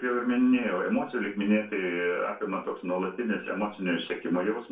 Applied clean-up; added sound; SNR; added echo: none; none; none; reverberation time 0.3 s.